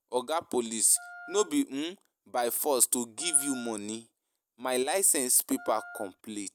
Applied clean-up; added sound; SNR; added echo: none; Wind instrument, woodwind instrument; 18 dB; none.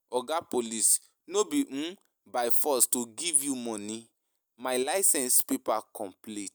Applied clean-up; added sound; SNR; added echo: none; none; none; none.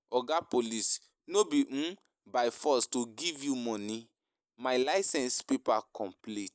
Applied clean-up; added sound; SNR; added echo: neural mask model Resemble Enhance denoiser.